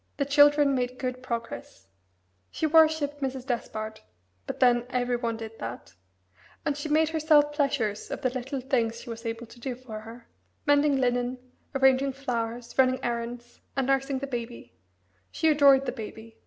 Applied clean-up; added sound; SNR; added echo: none; none; none; none.